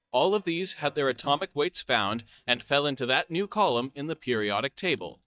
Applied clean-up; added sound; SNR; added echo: neural mask model DeepFilterNet 3.